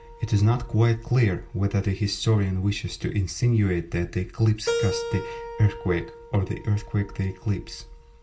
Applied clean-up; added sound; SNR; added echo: none; Keyboard (musical); 13 dB; reverberation time 0.2 s.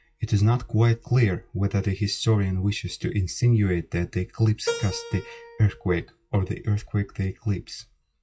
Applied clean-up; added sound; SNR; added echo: classical method WPE with log-MMSE.